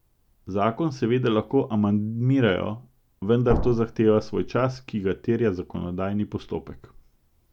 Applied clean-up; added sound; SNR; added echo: none; Thump, thud; 4 dB; none.